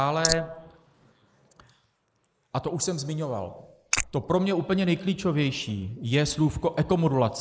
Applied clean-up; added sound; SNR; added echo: neural mask model Resemble Enhance denoiser.